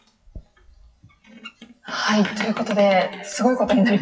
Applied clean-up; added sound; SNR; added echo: classical method WPE with log-MMSE.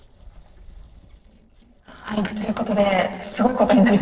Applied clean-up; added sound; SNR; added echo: neural separator model SepFormer DNS4.